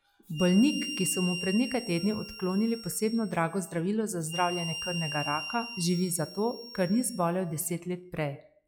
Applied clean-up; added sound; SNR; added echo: classical method log-MMSE.